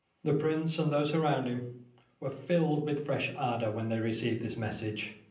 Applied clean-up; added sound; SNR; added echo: none; none; none; reverberation time 0.6 s.